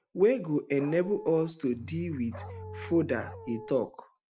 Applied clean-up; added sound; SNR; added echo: none; Bowed string instrument + Dog; 14 dB; none.